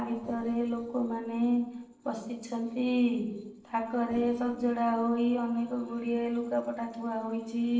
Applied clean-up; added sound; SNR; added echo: neural separator model SepFormer DNS4.